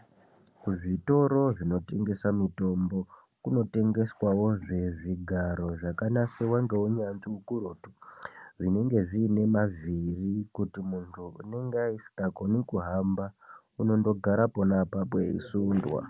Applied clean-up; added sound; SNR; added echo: none; none; none; none.